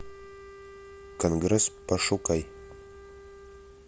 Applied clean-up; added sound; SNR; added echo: none; Wind instrument, woodwind instrument; 17 dB; none.